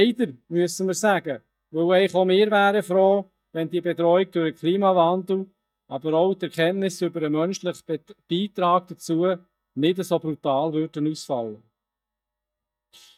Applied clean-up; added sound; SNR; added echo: neural mask model DeepFilterNet 3.